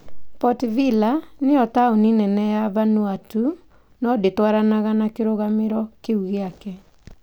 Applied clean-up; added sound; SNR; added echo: none; none; none; none.